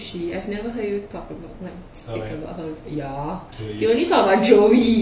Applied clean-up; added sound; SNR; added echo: none; none; none; none.